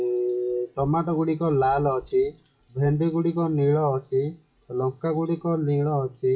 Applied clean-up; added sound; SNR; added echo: classical method WPE with log-MMSE.